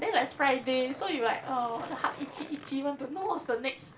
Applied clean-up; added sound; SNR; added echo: none; Skateboard; 17 dB; reverberation time 0.3 s.